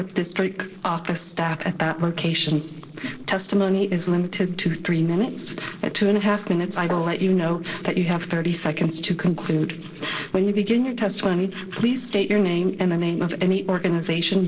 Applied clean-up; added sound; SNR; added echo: neural separator model SepFormer DNS4.